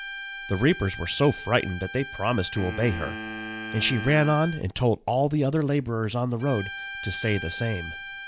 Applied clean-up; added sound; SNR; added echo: none; Bowed string instrument + Wind instrument, woodwind instrument; 11 dB; none.